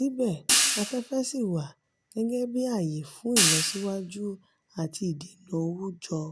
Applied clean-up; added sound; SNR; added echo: none; Hi-hat; -5 dB; none.